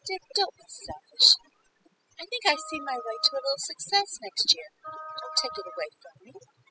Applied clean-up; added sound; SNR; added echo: classical method spectral subtraction.